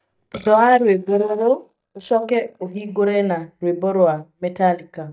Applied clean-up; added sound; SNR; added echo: neural mask model DeepFilterNet 3.